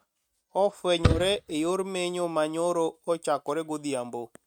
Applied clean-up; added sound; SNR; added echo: neural mask model RNNoise.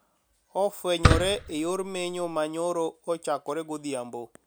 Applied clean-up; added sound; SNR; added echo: none; Fireworks; -3 dB; none.